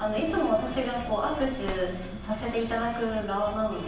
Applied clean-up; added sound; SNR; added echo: none; Bus / Alarm; 13 dB; reverberation time 0.9 s.